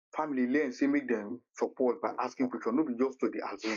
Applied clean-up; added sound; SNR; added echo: neural mask model Resemble Enhance denoiser.